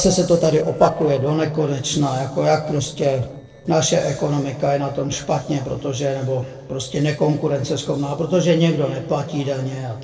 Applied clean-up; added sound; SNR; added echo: neural separator model SepFormer DNS4.